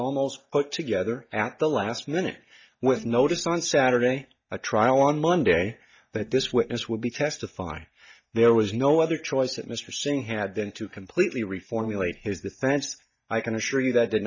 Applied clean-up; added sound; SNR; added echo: neural mask model DeepFilterNet 3.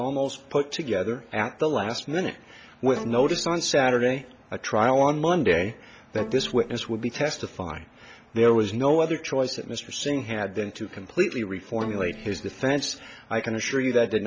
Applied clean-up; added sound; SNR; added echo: none; Bowed string instrument; 14 dB; none.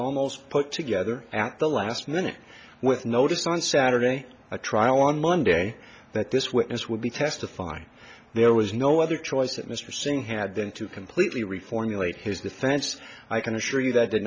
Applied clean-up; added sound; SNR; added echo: none; none; none; none.